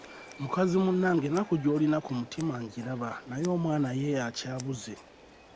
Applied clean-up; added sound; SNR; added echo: none; Subway, metro, underground + Scissors; 20 dB; none.